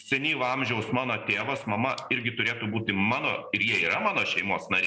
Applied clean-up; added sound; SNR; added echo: none; none; none; none.